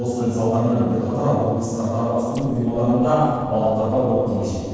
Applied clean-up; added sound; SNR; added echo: neural separator model SepFormer DNS4.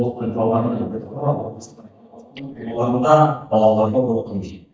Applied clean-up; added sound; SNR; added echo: neural mask model DeepFilterNet 3.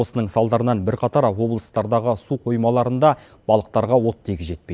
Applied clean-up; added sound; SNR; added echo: none; none; none; none.